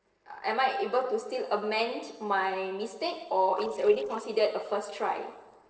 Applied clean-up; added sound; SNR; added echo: neural separator model SepFormer DNS4.